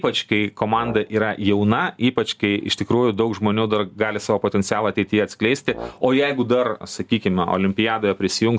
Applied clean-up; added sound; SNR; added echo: none; Brass instrument; 17 dB; none.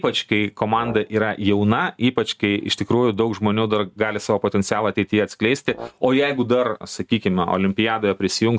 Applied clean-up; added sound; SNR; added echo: neural mask model RNNoise.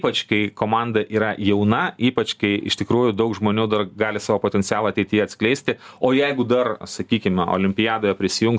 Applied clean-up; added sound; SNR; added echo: none; none; none; none.